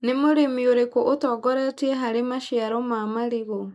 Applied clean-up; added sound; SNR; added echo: neural mask model Resemble Enhance denoiser.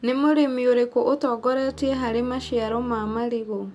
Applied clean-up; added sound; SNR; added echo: none; Bowed string instrument; 19 dB; none.